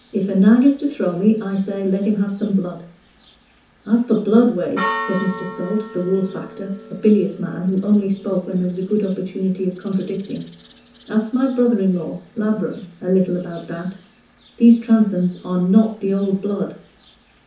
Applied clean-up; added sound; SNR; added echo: none; Church bell; 17 dB; reverberation time 0.9 s.